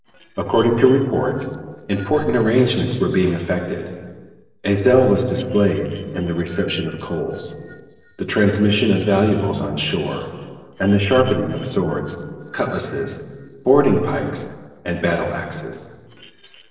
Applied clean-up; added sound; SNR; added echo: neural separator model SepFormer DNS4.